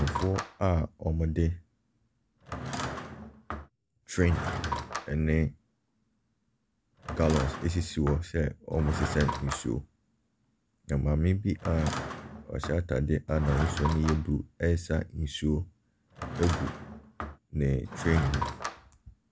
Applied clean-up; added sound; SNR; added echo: none; Drawer open or close / Wood; 8 dB; none.